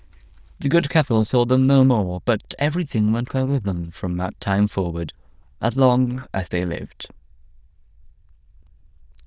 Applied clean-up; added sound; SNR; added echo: neural diffusion model UNIVERSE++.